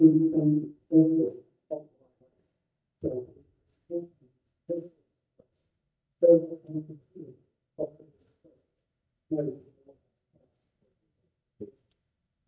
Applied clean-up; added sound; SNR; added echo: neural mask model DeepFilterNet 3.